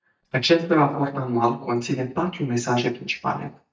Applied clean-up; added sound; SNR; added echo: neural mask model DeepFilterNet 3.